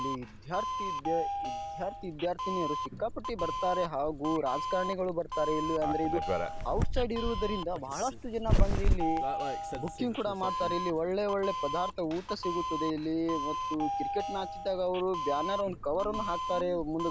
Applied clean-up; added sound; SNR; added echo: none; Doorbell; 0 dB; none.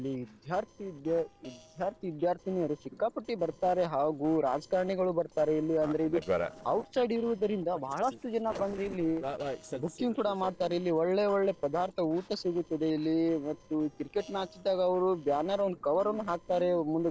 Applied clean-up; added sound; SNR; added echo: neural separator model SepFormer DNS4.